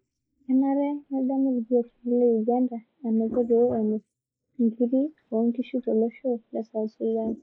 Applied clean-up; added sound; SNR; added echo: neural mask model Resemble Enhance denoiser.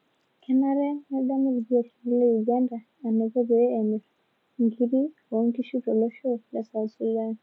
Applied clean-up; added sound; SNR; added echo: none; none; none; none.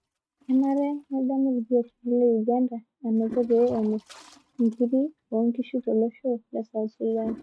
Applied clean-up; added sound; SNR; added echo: neural mask model RNNoise.